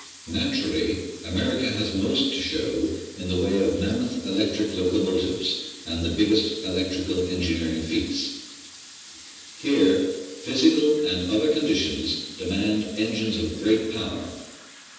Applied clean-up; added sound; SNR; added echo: none; Sink (filling or washing) / Water tap, faucet; 19 dB; reverberation time 1.1 s.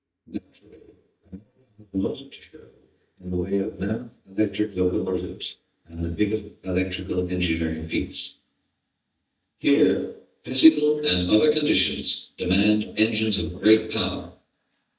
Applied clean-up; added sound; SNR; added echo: neural mask model DeepFilterNet 3.